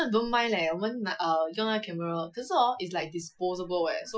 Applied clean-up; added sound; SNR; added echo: classical method Wiener filter.